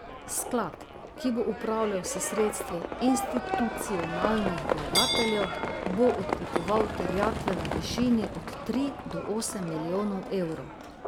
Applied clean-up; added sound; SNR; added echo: none; Livestock, farm animals, working animals; 2 dB; none.